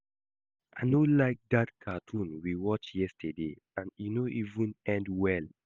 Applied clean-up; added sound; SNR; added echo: none; none; none; none.